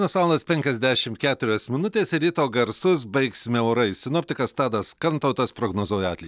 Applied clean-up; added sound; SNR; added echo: none; none; none; none.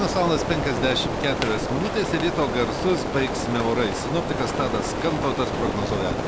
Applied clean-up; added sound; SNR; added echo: none; Rain; 1 dB; none.